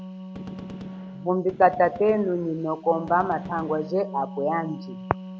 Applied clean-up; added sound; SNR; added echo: none; Gunshot, gunfire + Wind instrument, woodwind instrument; 12 dB; none.